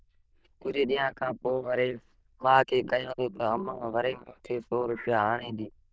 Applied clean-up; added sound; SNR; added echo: neural diffusion model UNIVERSE++.